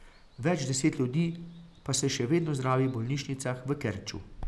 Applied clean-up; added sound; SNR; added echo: none; Water; 17 dB; none.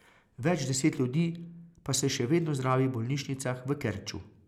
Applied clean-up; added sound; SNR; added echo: none; none; none; none.